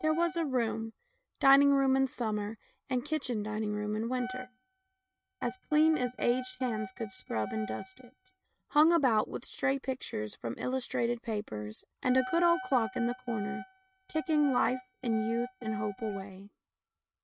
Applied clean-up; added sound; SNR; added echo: neural mask model RNNoise.